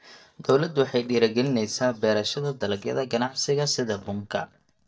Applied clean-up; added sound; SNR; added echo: neural mask model DeepFilterNet 3.